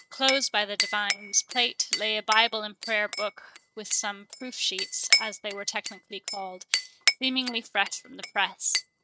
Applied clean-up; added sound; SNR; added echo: neural mask model RNNoise.